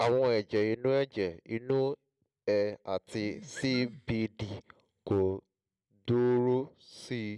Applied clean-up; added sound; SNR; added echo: none; none; none; none.